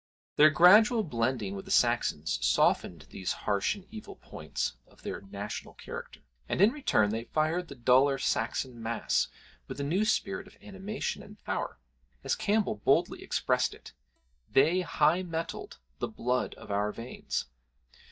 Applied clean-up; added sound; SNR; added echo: neural mask model DeepFilterNet 3.